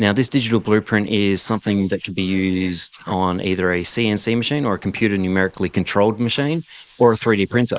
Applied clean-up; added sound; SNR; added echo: neural mask model Resemble Enhance denoiser.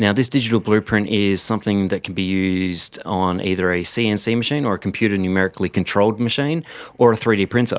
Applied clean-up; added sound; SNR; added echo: none; none; none; none.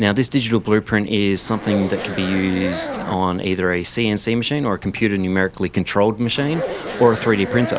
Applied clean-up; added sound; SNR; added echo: none; Zipper (clothing); 11 dB; none.